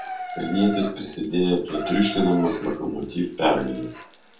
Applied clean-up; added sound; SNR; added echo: none; Bathtub (filling or washing) / Water tap, faucet; 12 dB; reverberation time 0.3 s.